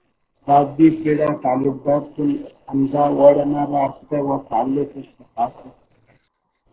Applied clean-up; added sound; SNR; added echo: neural separator model SepFormer DNS4.